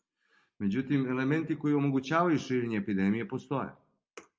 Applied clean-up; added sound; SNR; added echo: none; none; none; none.